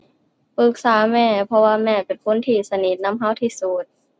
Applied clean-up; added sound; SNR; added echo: none; none; none; none.